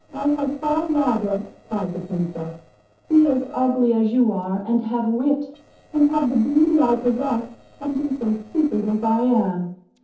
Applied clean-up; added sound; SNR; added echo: neural separator model SepFormer DNS4.